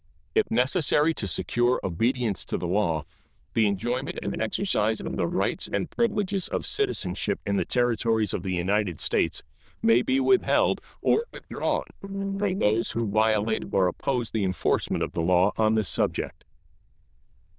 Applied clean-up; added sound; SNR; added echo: neural diffusion model UNIVERSE++.